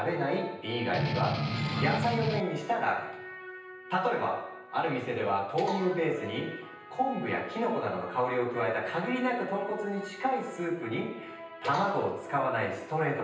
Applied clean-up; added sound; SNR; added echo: none; Strum; 0 dB; reverberation time 0.9 s.